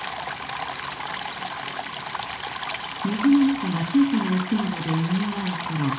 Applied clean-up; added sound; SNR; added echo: none; Stream; 6 dB; reverberation time 0.7 s.